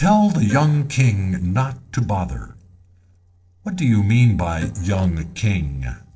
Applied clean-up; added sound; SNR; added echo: neural separator model SepFormer DNS4.